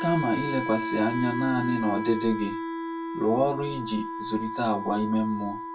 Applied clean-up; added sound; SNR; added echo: none; Wind instrument, woodwind instrument; 5 dB; reverberation time 0.2 s.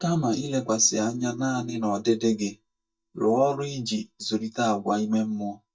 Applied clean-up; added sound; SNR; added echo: neural mask model DeepFilterNet 3.